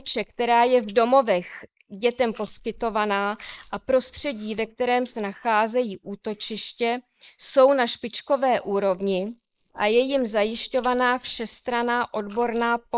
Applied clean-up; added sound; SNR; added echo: neural mask model Resemble Enhance denoiser.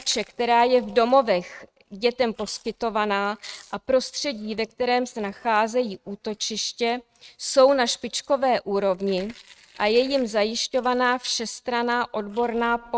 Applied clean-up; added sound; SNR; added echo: neural mask model RNNoise.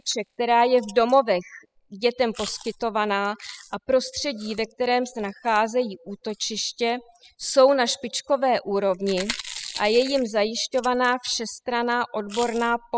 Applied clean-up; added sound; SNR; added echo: classical method spectral subtraction.